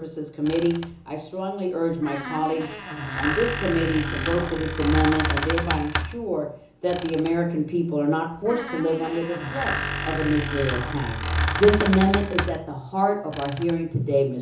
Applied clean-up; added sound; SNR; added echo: none; Squeak; 4 dB; reverberation time 0.6 s.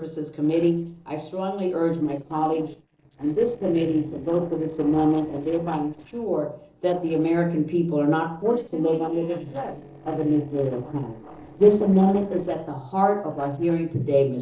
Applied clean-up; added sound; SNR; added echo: neural separator model SepFormer DNS4.